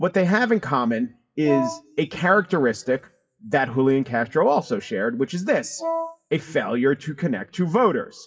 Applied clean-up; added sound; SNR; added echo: classical method WPE with log-MMSE.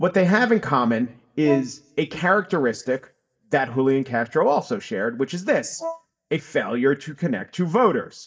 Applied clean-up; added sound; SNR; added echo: neural mask model DeepFilterNet 3.